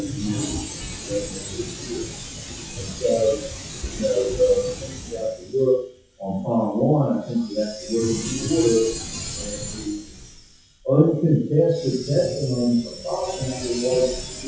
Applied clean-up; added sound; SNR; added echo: classical method WPE with log-MMSE.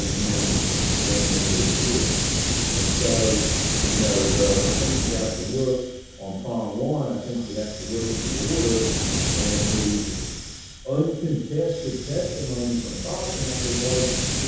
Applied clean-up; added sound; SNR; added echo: none; Hiss; -2 dB; reverberation time 0.9 s.